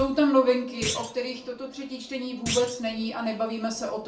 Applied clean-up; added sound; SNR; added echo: none; Thump, thud; 10 dB; reverberation time 0.3 s.